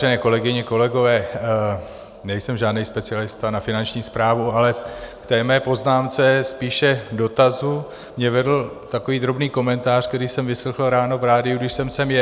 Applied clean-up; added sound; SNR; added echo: none; none; none; none.